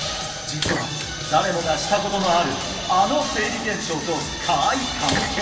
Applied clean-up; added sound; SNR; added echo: none; Fire; 10 dB; reverberation time 2.4 s.